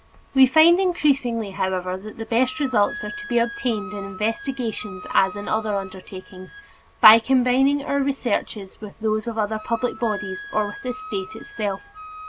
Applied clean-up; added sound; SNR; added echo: none; Wind instrument, woodwind instrument; 16 dB; none.